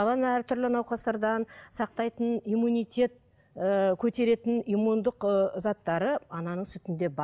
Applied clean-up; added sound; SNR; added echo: none; none; none; none.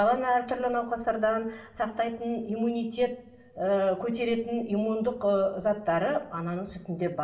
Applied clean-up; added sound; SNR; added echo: none; none; none; reverberation time 0.9 s.